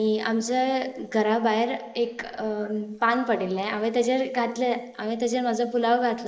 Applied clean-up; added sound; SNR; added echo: neural mask model Resemble Enhance denoiser.